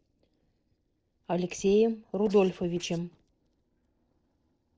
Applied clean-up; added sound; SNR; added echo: neural separator model SepFormer DNS4.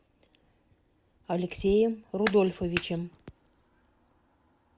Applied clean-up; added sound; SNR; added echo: none; Clapping; 3 dB; none.